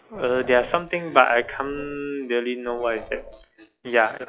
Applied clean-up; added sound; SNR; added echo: classical method log-MMSE.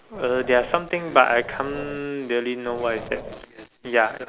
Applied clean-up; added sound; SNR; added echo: none; Growling; 15 dB; none.